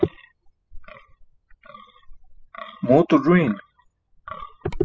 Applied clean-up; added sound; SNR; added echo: classical method spectral subtraction.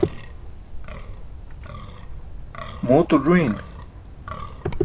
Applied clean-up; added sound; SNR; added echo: none; Wind; 9 dB; none.